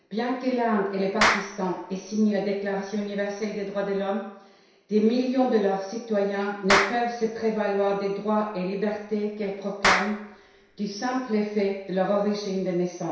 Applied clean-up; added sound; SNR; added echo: none; Clapping; 5 dB; reverberation time 0.7 s.